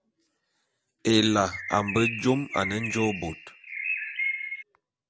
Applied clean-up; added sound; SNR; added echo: none; Bird; 6 dB; none.